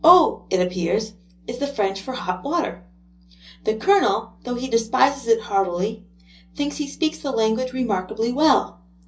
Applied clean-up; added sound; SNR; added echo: none; none; none; reverberation time 0.5 s.